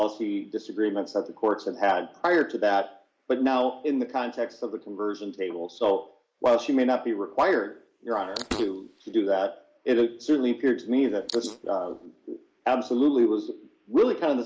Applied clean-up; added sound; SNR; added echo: neural mask model Resemble Enhance denoiser.